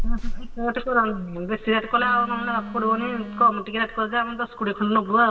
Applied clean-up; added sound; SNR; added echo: none; Telephone; 7 dB; reverberation time 2.0 s.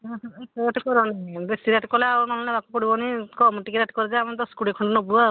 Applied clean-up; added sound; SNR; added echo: none; none; none; none.